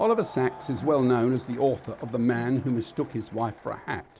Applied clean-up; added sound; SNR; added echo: none; Crowd + Whoosh, swoosh, swish; 18 dB; none.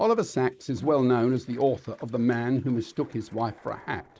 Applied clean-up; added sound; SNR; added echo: neural mask model Resemble Enhance denoiser.